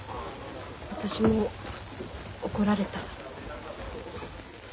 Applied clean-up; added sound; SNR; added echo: none; none; none; none.